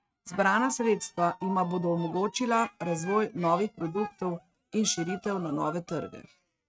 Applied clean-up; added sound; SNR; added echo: neural mask model RNNoise.